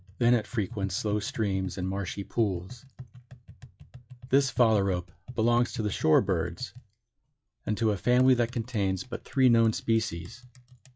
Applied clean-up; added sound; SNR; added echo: classical method log-MMSE.